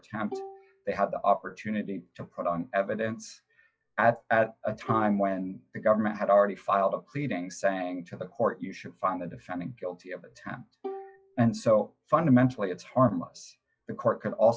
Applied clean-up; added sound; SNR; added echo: classical method log-MMSE.